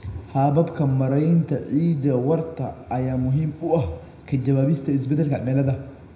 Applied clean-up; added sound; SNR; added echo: none; none; none; reverberation time 0.8 s.